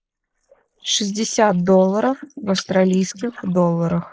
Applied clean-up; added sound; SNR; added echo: neural mask model Resemble Enhance denoiser.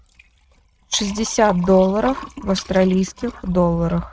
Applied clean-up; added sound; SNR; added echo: neural mask model RNNoise.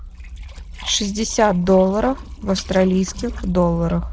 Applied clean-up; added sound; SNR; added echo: neural separator model SepFormer DNS4.